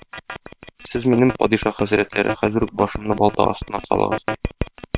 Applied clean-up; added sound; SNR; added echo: neural separator model SepFormer WHAM!.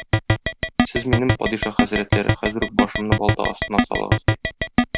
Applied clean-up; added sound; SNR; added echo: none; Keyboard (musical); -5 dB; none.